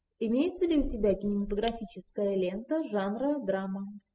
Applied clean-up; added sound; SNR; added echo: classical method spectral subtraction.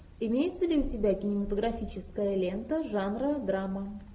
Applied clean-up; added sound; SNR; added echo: none; none; none; none.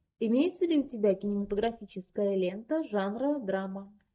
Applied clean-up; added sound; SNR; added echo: neural mask model DeepFilterNet 3.